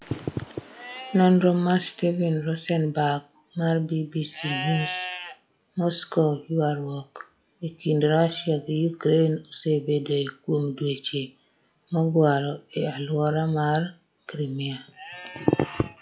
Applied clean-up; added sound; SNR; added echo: classical method log-MMSE.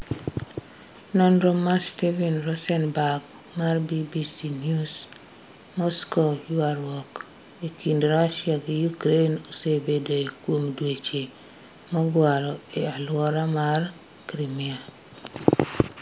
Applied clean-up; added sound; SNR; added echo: none; none; none; none.